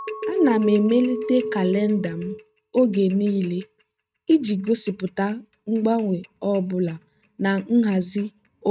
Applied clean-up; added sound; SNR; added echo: neural mask model RNNoise.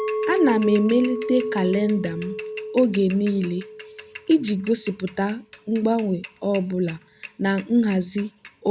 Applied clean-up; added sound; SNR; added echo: none; Chink, clink + Mechanisms / Bicycle; 10 dB; none.